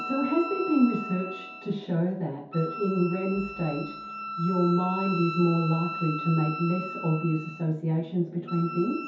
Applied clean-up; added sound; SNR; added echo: none; Wind instrument, woodwind instrument; 9 dB; reverberation time 0.6 s.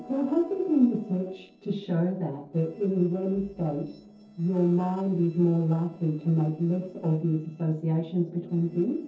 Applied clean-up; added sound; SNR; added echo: neural separator model SepFormer DNS4.